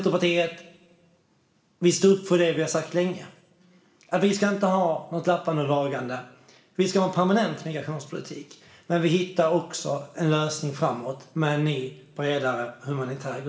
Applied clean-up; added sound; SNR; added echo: none; none; none; reverberation time 0.9 s.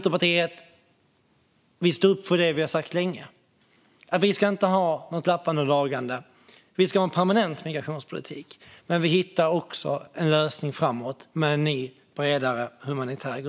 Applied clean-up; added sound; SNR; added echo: none; none; none; none.